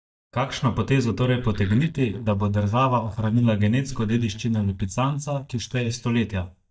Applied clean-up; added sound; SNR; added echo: neural mask model DeepFilterNet 3.